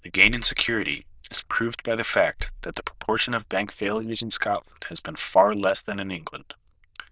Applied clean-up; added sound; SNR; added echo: neural diffusion model UNIVERSE++.